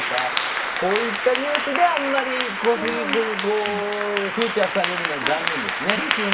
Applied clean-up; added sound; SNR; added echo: none; Applause / Clapping; 1 dB; reverberation time 0.1 s.